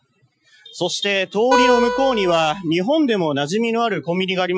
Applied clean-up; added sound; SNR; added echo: classical method Wiener filter.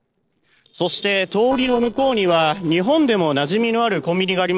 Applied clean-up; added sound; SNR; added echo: neural separator model SepFormer DNS4.